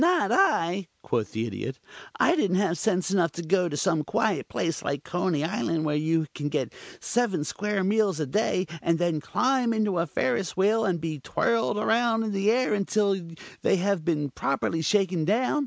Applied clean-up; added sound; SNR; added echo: none; none; none; none.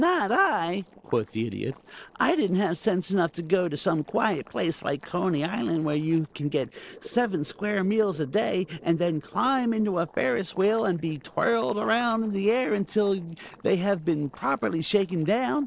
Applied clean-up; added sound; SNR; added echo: neural separator model SepFormer DNS4.